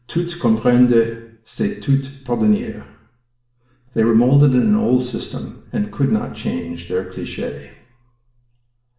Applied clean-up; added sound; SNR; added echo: none; none; none; reverberation time 0.7 s.